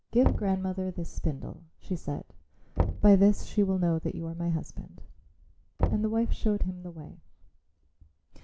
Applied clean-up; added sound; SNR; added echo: none; Knock / Wood; 7 dB; none.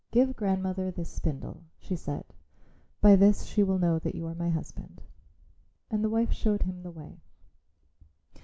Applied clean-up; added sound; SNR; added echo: none; none; none; none.